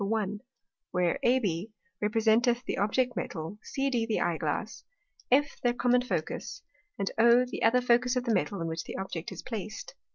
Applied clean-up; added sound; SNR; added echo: none; none; none; none.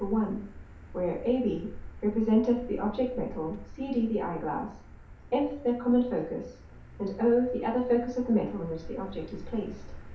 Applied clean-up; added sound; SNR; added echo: none; Motor vehicle (road); 15 dB; reverberation time 0.5 s.